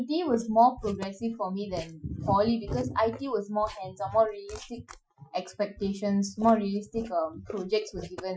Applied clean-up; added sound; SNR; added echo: classical method Wiener filter.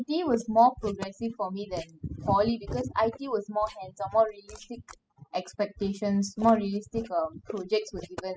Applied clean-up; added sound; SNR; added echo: classical method spectral subtraction.